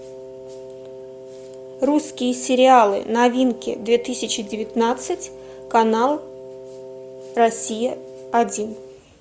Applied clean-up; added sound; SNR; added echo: none; Wind instrument, woodwind instrument; 16 dB; none.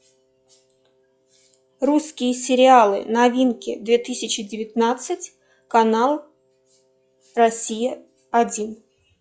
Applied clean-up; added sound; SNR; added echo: classical method log-MMSE.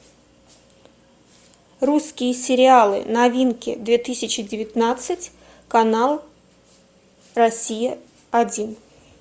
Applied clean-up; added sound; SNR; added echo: none; none; none; none.